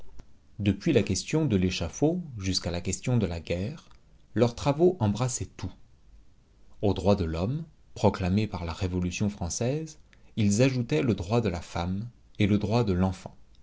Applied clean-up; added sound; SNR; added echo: none; none; none; none.